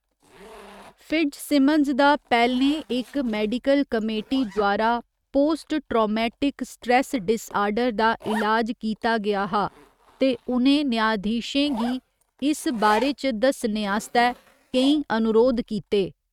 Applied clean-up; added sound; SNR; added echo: neural mask model RNNoise.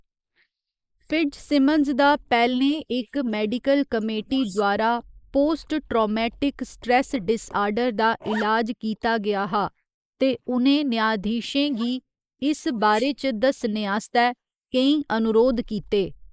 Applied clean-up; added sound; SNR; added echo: neural mask model Resemble Enhance denoiser.